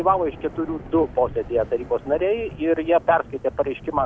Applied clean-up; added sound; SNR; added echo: none; Thunder / Rain; 16 dB; none.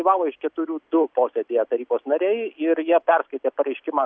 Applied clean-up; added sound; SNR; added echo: none; none; none; none.